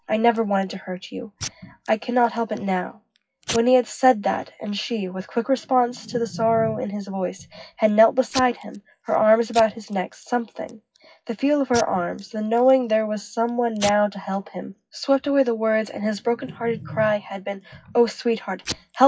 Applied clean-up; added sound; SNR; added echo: classical method WPE with log-MMSE.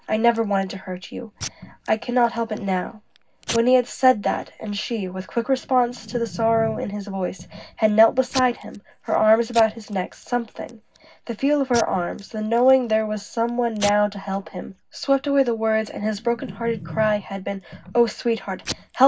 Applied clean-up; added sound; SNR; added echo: none; Packing tape, duct tape / Tearing; 17 dB; reverberation time 0.4 s.